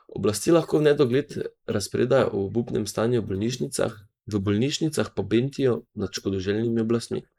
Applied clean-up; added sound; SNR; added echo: neural mask model Resemble Enhance denoiser.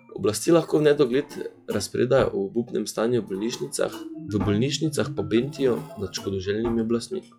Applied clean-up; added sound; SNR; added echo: classical method log-MMSE.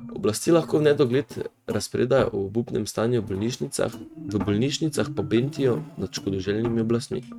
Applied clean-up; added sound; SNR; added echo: neural mask model RNNoise.